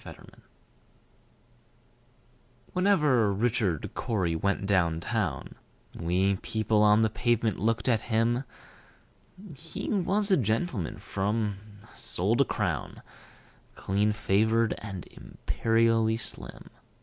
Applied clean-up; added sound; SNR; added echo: none; none; none; none.